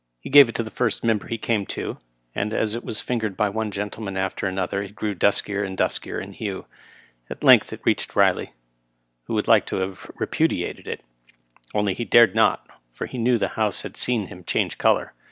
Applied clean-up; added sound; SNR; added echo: none; none; none; none.